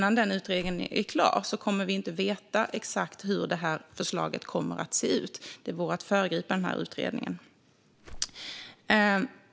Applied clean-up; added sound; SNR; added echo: none; Whoosh, swoosh, swish; 17 dB; none.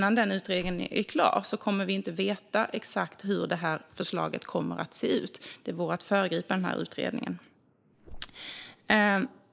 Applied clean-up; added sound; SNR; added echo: neural mask model Resemble Enhance denoiser.